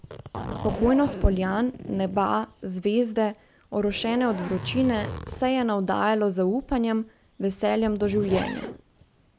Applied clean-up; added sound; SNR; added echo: none; Zipper (clothing); 12 dB; none.